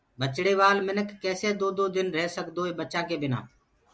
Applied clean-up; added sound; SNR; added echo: none; none; none; none.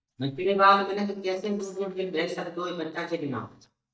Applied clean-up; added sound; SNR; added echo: neural mask model DeepFilterNet 3.